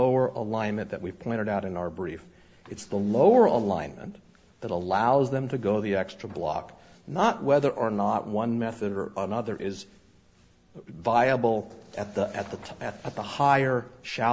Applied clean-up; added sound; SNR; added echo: none; none; none; none.